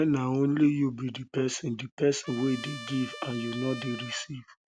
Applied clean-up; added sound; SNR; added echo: none; Trumpet; 14 dB; none.